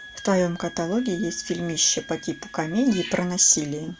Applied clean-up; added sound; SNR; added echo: none; Wind instrument, woodwind instrument; 20 dB; none.